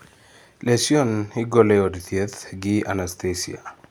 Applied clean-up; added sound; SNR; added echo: none; none; none; none.